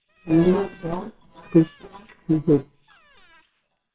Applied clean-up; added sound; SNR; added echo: neural separator model SepFormer WHAMR!.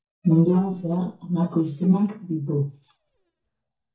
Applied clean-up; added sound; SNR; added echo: neural mask model DeepFilterNet 3.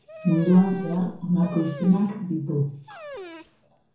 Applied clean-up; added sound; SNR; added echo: none; Dog; 15 dB; reverberation time 0.7 s.